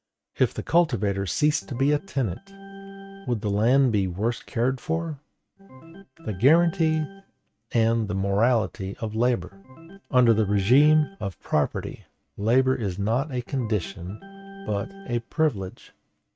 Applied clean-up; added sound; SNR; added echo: neural mask model RNNoise.